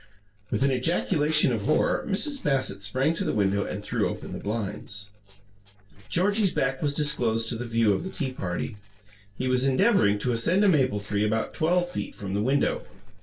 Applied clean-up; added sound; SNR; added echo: neural separator model SepFormer DNS4.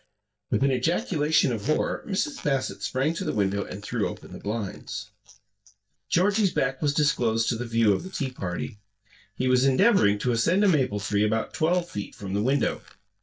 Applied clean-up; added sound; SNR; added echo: neural mask model DeepFilterNet 3.